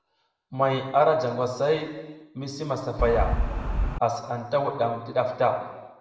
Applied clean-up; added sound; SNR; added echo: none; Wind; -1 dB; reverberation time 1.1 s.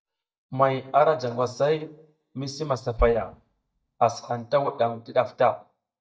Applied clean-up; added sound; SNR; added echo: neural mask model DeepFilterNet 3.